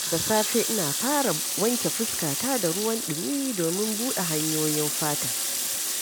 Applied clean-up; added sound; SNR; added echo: none; Water tap, faucet; 0 dB; none.